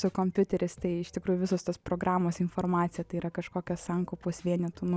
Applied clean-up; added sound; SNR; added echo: none; none; none; none.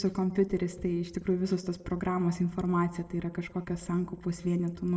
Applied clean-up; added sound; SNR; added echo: none; none; none; reverberation time 0.9 s.